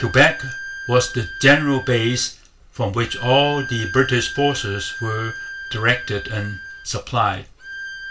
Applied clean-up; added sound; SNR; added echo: none; Bowed string instrument; 12 dB; reverberation time 0.2 s.